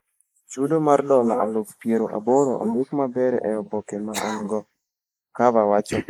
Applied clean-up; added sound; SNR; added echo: neural mask model Resemble Enhance denoiser.